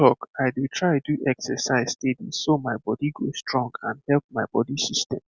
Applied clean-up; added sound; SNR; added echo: none; none; none; none.